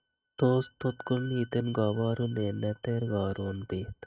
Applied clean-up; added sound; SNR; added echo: neural mask model RNNoise.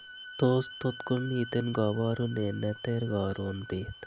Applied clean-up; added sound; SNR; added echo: none; Bowed string instrument; 15 dB; none.